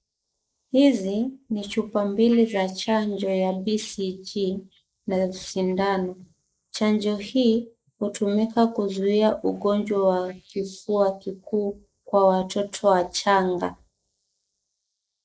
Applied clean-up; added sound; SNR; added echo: neural mask model Resemble Enhance denoiser.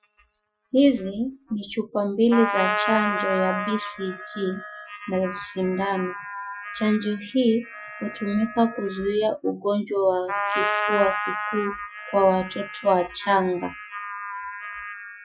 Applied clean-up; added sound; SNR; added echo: classical method Wiener filter.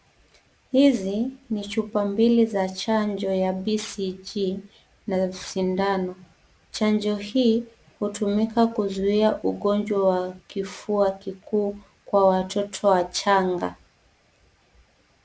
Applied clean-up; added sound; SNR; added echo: none; none; none; none.